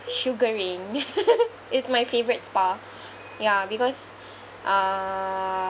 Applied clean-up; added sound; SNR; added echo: none; Cowbell; 19 dB; none.